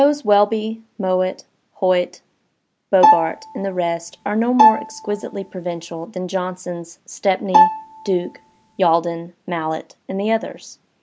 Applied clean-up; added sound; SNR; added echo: none; Bowed string instrument; -2 dB; none.